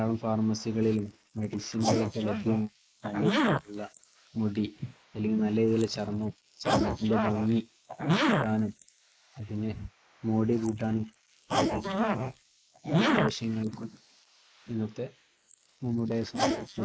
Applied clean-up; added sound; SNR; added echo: neural mask model Resemble Enhance denoiser.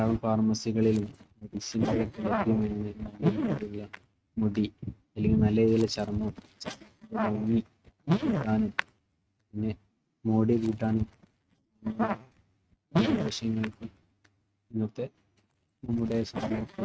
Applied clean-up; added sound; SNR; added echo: neural mask model RNNoise.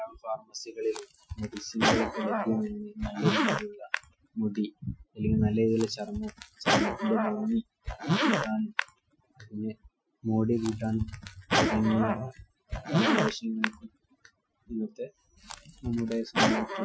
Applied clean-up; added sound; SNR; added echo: classical method Wiener filter.